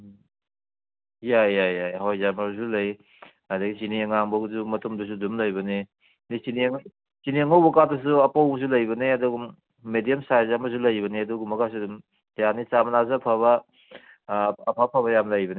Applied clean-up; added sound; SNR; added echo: none; none; none; none.